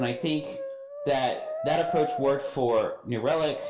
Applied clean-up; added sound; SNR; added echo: none; Brass instrument; 8 dB; reverberation time 0.3 s.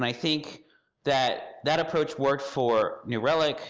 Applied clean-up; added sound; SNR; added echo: none; none; none; none.